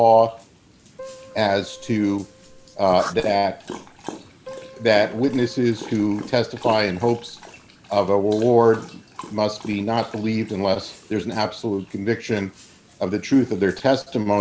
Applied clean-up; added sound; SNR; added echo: none; Keyboard (musical) + Dog; 19 dB; none.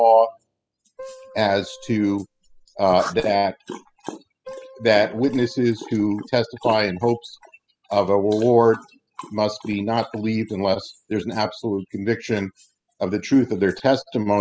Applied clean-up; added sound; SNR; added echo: classical method spectral subtraction.